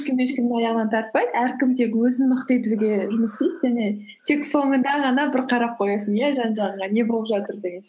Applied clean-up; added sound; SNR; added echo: none; none; none; none.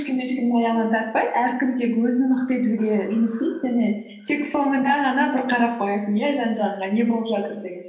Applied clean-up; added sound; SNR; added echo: none; none; none; reverberation time 0.7 s.